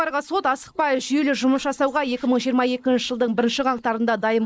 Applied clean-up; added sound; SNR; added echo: neural mask model Resemble Enhance denoiser.